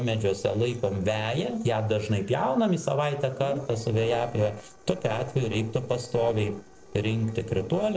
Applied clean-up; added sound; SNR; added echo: neural separator model SepFormer DNS4.